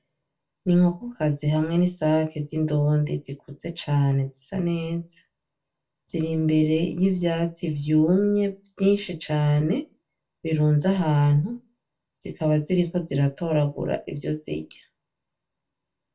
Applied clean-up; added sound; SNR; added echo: none; none; none; reverberation time 0.2 s.